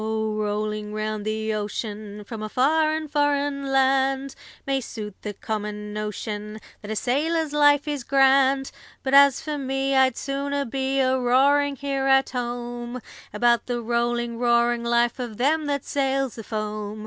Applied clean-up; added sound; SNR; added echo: none; none; none; none.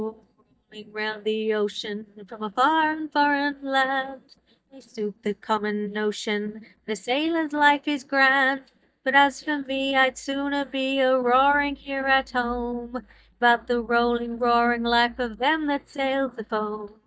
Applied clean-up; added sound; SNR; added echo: neural mask model DeepFilterNet 3.